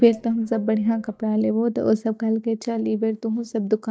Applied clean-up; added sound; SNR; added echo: neural mask model DeepFilterNet 3.